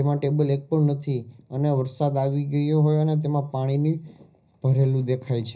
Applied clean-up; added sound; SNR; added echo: none; none; none; reverberation time 0.4 s.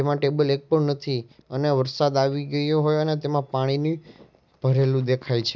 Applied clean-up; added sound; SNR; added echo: none; none; none; none.